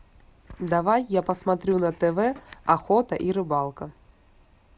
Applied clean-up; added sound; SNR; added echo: none; none; none; none.